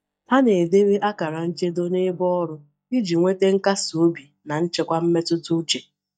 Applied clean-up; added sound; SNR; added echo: neural mask model DeepFilterNet 3.